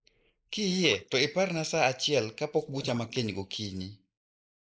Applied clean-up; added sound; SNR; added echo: neural mask model Resemble Enhance denoiser.